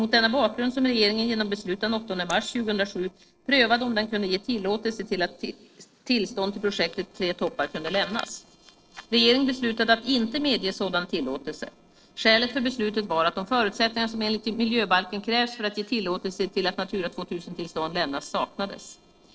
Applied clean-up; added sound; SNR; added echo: neural separator model SepFormer DNS4.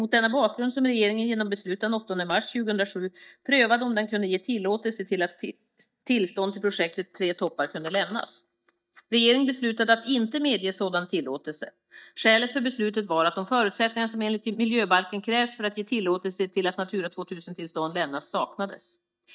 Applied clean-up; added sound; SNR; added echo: neural mask model DeepFilterNet 3.